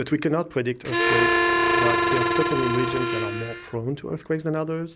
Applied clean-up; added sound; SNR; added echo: none; Harmonica; -5 dB; none.